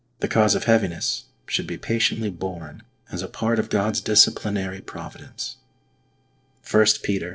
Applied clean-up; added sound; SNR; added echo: neural separator model SepFormer DNS4.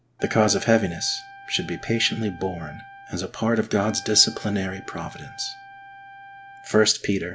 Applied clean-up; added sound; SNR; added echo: none; Trumpet; 18 dB; none.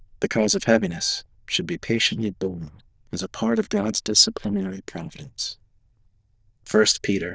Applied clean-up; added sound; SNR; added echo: neural diffusion model UNIVERSE++.